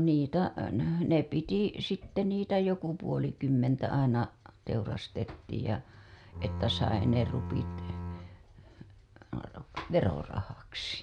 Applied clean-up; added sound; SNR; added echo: none; Bowed string instrument; 7 dB; none.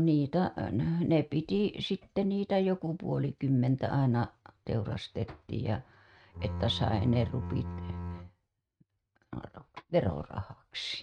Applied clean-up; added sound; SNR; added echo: neural mask model RNNoise.